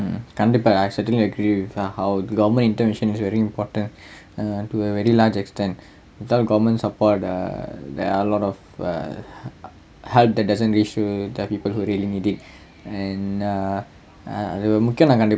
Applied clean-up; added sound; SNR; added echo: none; none; none; none.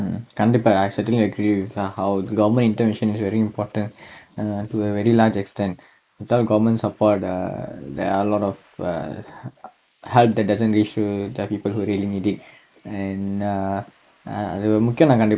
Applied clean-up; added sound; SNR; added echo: neural mask model Resemble Enhance denoiser.